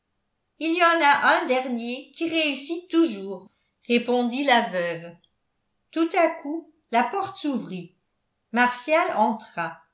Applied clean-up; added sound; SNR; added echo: none; none; none; none.